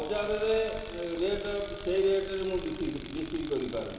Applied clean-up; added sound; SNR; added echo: none; Tools; 11 dB; reverberation time 2.3 s.